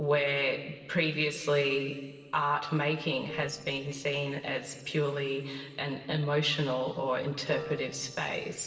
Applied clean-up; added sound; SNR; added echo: neural separator model SepFormer DNS4.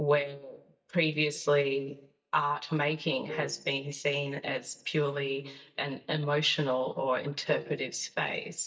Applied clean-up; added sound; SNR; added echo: neural mask model DeepFilterNet 3.